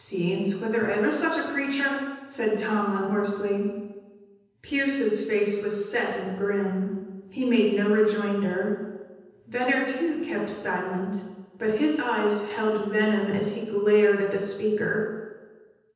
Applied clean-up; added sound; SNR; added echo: none; none; none; reverberation time 1.1 s.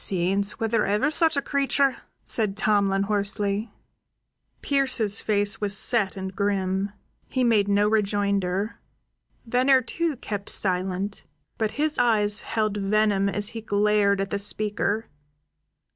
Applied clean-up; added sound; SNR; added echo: none; none; none; none.